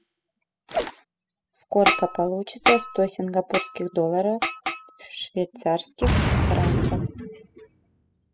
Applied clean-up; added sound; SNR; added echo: classical method spectral subtraction.